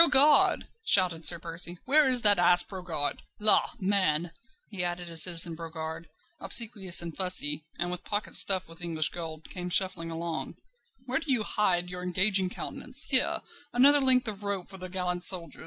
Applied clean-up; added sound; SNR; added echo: none; none; none; none.